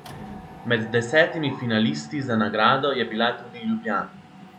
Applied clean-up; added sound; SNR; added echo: none; Mechanisms; 18 dB; none.